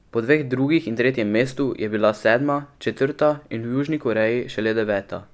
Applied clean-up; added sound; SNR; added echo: none; none; none; none.